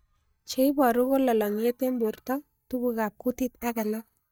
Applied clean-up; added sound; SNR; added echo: neural mask model DeepFilterNet 3.